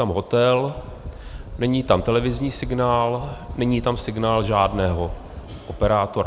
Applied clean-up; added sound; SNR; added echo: none; Wind; 13 dB; none.